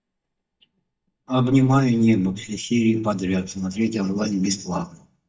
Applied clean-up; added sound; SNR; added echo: neural mask model DeepFilterNet 3.